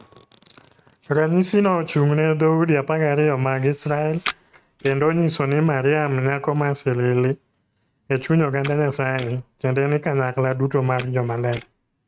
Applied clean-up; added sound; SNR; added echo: neural mask model RNNoise.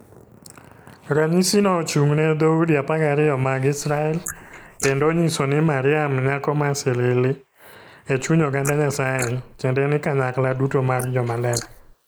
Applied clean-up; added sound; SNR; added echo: neural mask model Resemble Enhance denoiser.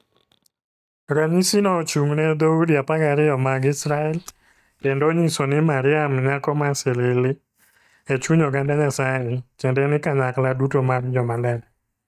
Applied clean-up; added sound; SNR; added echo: neural mask model DeepFilterNet 3.